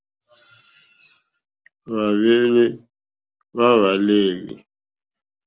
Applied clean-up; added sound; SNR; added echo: none; none; none; none.